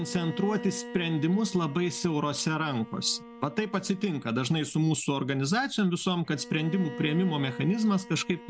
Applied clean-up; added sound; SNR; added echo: none; Bowed string instrument; 15 dB; none.